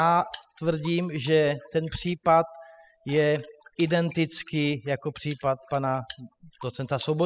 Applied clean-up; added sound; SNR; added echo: classical method spectral subtraction.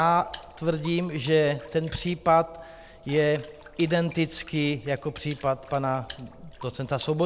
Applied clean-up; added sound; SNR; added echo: none; Water / Splash, splatter; 18 dB; none.